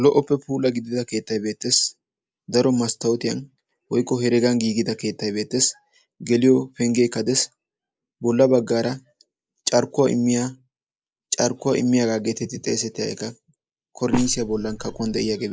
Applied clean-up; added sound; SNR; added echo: neural mask model Resemble Enhance denoiser.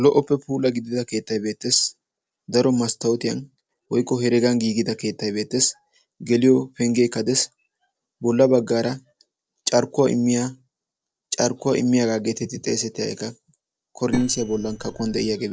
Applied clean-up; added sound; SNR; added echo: neural separator model SepFormer DNS4.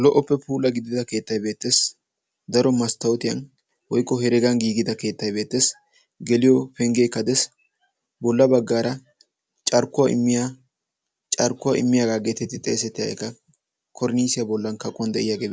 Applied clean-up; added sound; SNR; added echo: none; none; none; none.